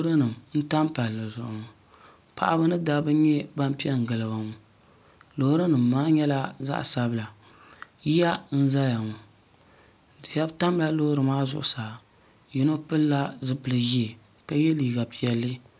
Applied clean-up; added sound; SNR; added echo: none; none; none; none.